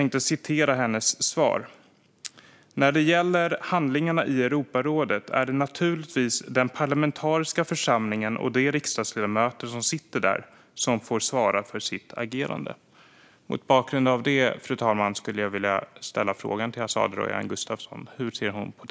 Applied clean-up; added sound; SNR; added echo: none; none; none; none.